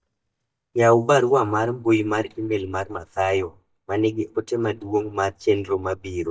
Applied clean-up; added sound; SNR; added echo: neural mask model DeepFilterNet 3.